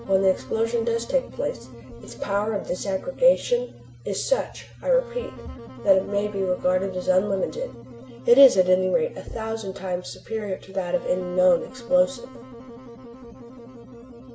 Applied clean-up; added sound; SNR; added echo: none; Wind instrument, woodwind instrument; 17 dB; none.